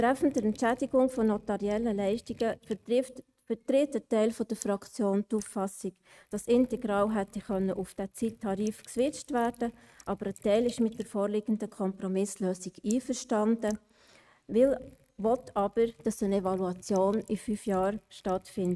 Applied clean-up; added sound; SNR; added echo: neural mask model RNNoise.